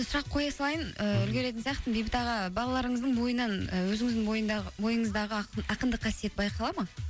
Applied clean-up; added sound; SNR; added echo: none; none; none; none.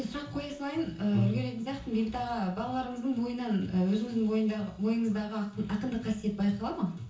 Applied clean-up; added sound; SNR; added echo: none; none; none; reverberation time 0.7 s.